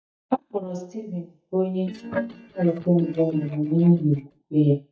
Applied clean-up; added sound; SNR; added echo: neural mask model DeepFilterNet 3.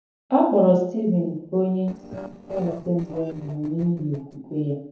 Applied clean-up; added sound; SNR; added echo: neural separator model SepFormer DNS4.